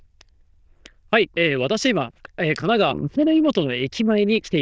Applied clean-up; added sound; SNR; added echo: neural diffusion model UNIVERSE++.